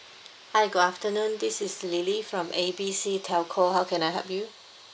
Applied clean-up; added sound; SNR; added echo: none; none; none; none.